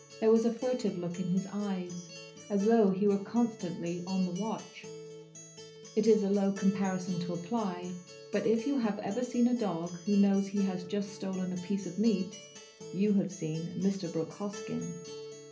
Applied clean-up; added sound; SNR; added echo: none; Acoustic guitar; 15 dB; reverberation time 0.3 s.